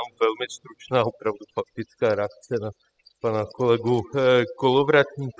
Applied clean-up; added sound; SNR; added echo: classical method spectral subtraction.